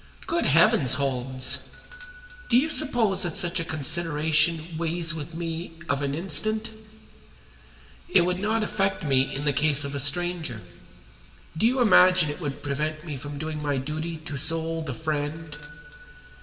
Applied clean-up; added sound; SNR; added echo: none; Bell / Doorbell; 15 dB; reverberation time 1.7 s.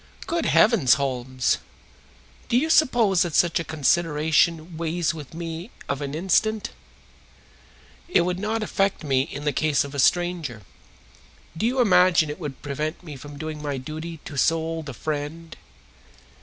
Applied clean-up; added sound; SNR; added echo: none; none; none; none.